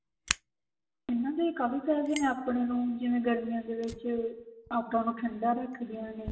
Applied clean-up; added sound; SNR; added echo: none; Fire; 13 dB; reverberation time 0.8 s.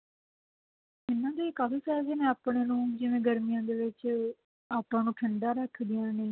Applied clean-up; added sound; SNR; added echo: none; none; none; none.